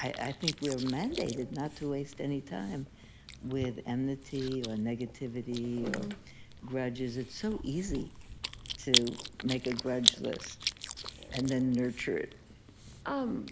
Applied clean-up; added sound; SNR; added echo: none; Chewing, mastication; 4 dB; none.